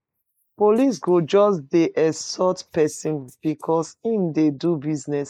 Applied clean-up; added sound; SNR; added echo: neural mask model Resemble Enhance denoiser.